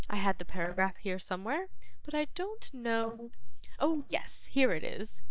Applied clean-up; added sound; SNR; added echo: neural mask model DeepFilterNet 3.